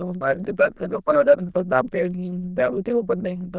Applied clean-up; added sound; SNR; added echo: neural diffusion model UNIVERSE++.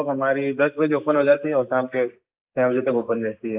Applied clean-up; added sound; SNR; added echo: neural mask model Resemble Enhance denoiser.